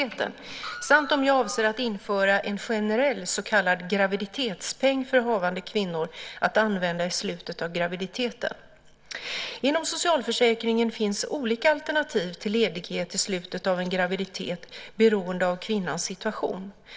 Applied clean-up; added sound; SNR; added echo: none; Screech; 14 dB; none.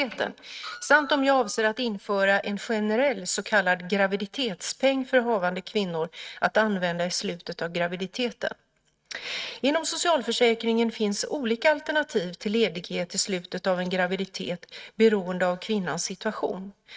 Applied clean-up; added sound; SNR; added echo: neural mask model RNNoise.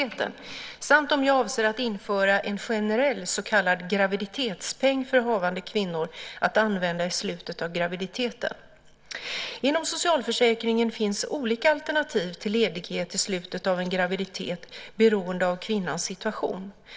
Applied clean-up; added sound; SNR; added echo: none; none; none; none.